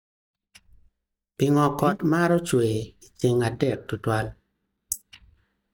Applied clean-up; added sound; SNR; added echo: neural mask model DeepFilterNet 3.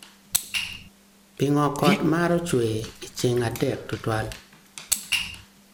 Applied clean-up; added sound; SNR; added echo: none; Dog; 10 dB; none.